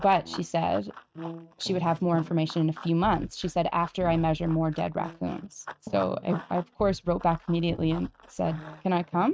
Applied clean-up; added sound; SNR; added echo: neural mask model RNNoise.